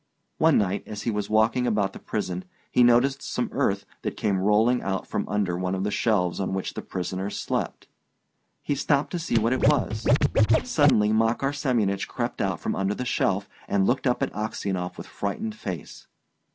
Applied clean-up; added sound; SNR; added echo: none; Scratching (performance technique); -3 dB; none.